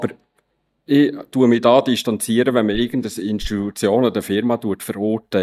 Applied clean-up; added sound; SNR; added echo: neural mask model DeepFilterNet 3.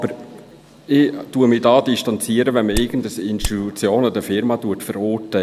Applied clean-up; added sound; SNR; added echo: none; Hammer; 7 dB; none.